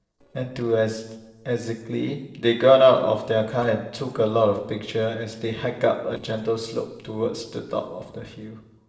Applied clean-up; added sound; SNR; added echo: neural separator model SepFormer DNS4.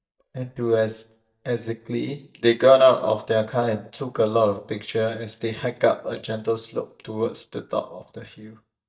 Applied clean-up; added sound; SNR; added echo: neural mask model DeepFilterNet 3.